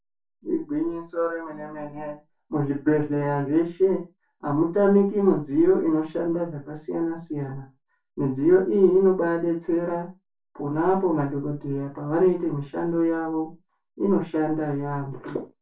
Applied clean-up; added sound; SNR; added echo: none; none; none; reverberation time 0.2 s.